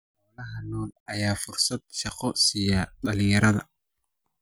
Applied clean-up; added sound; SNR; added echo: none; none; none; none.